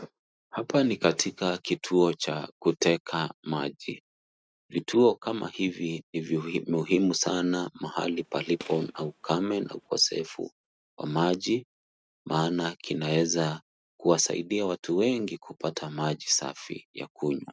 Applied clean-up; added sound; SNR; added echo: neural mask model RNNoise.